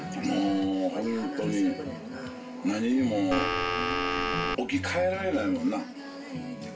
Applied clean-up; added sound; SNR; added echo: none; Telephone; -1 dB; reverberation time 0.2 s.